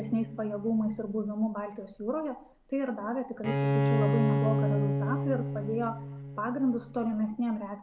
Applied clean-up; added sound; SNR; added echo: none; Bowed string instrument; 0 dB; none.